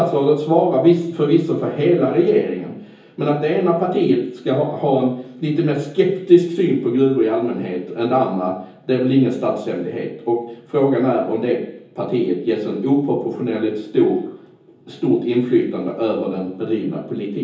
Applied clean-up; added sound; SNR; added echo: none; none; none; reverberation time 0.7 s.